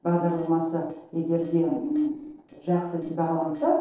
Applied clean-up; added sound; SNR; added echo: neural separator model SepFormer DNS4.